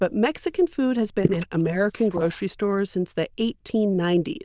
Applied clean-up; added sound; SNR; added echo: neural diffusion model UNIVERSE++.